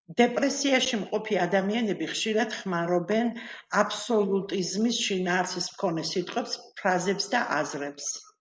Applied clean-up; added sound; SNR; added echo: neural mask model Resemble Enhance denoiser.